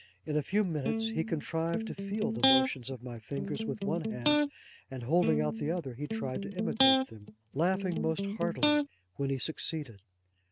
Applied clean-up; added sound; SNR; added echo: neural mask model RNNoise.